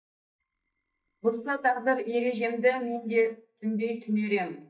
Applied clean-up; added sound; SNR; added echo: neural mask model DeepFilterNet 3.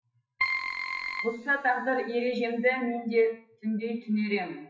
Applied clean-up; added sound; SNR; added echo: classical method WPE with log-MMSE.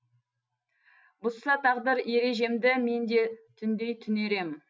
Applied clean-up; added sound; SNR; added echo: none; none; none; none.